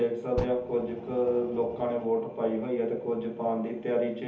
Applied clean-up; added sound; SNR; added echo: none; Fire; 14 dB; reverberation time 0.6 s.